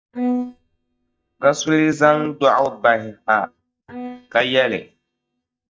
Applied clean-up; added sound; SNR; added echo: neural mask model DeepFilterNet 3.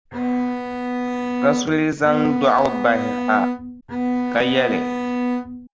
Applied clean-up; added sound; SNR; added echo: none; Bowed string instrument; 1 dB; none.